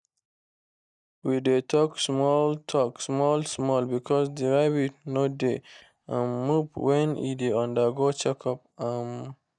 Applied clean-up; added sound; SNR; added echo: neural mask model DeepFilterNet 3.